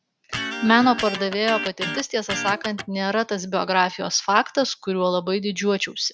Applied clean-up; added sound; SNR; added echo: none; Electric guitar; 7 dB; none.